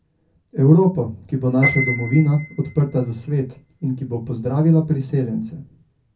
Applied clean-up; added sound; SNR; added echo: none; Piano; 12 dB; reverberation time 0.3 s.